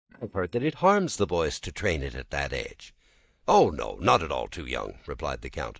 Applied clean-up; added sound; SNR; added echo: neural mask model DeepFilterNet 3.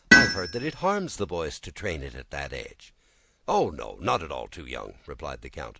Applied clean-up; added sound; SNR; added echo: none; Tools; -5 dB; none.